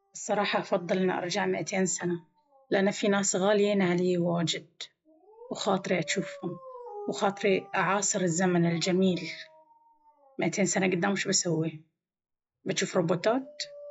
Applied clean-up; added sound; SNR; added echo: classical method log-MMSE.